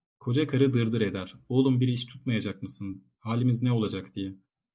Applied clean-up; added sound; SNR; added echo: none; none; none; none.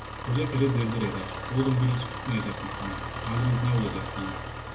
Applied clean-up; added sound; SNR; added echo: none; Engine; 7 dB; reverberation time 0.9 s.